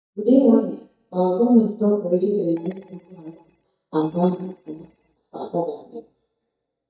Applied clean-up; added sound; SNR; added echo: neural mask model DeepFilterNet 3.